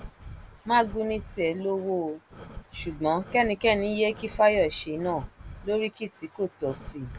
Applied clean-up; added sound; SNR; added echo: none; Breathing; 16 dB; none.